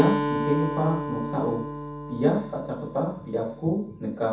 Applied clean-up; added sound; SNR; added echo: none; Acoustic guitar; 5 dB; reverberation time 0.7 s.